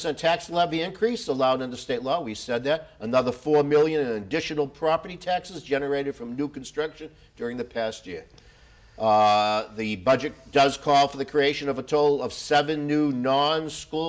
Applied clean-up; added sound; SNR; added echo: none; none; none; none.